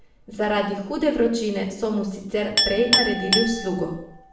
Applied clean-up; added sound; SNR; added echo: none; Chink, clink; 4 dB; reverberation time 0.6 s.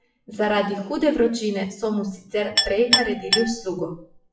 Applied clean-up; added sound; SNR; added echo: classical method WPE with log-MMSE.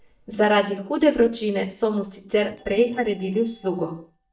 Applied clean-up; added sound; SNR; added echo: neural mask model DeepFilterNet 3.